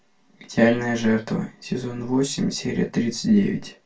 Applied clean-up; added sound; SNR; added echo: none; none; none; reverberation time 0.2 s.